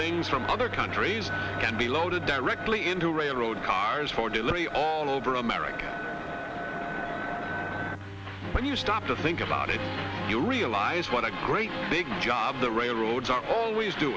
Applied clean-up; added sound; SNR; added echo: none; Bowed string instrument; 15 dB; none.